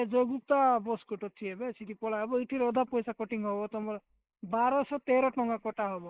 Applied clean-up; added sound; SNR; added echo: neural mask model Resemble Enhance denoiser.